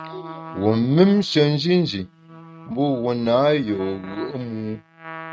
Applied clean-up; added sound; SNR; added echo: neural mask model RNNoise.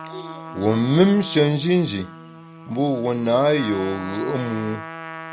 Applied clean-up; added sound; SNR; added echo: none; Trumpet; 14 dB; none.